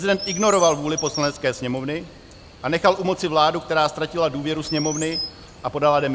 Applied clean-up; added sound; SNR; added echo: none; Chirp, tweet; 13 dB; none.